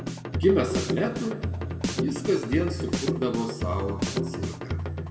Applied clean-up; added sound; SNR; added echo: none; Drum kit; 1 dB; reverberation time 1.5 s.